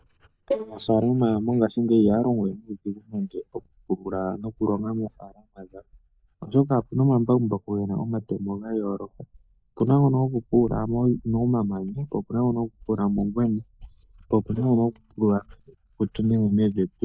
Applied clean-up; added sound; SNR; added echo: neural mask model DeepFilterNet 3.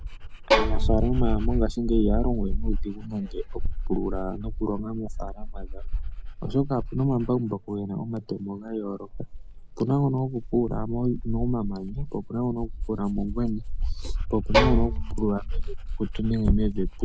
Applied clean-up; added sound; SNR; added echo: none; Bowed string instrument + Dog; -1 dB; none.